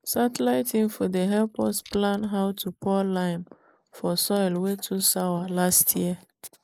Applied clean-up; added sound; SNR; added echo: neural mask model Resemble Enhance denoiser.